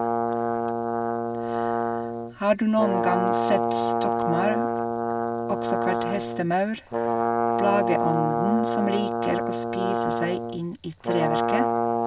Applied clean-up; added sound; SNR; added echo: none; Brass instrument; -3 dB; none.